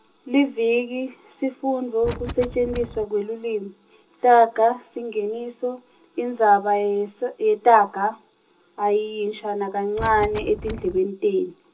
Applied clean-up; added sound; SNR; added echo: none; Wind; 10 dB; reverberation time 0.2 s.